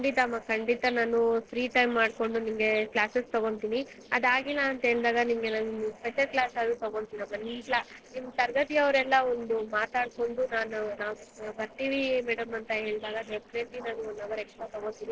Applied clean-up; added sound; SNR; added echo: neural separator model SepFormer DNS4.